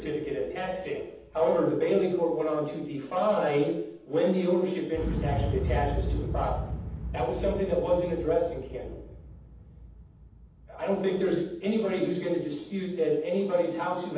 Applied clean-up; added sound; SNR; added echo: none; Explosion; 8 dB; reverberation time 0.8 s.